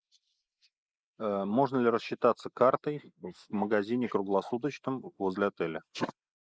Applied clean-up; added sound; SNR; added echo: neural mask model Resemble Enhance denoiser.